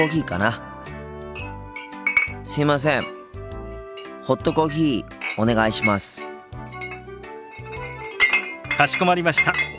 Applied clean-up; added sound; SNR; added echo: none; Chink, clink; 5 dB; none.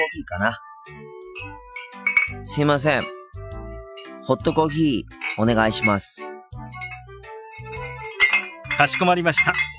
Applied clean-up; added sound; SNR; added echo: classical method Wiener filter.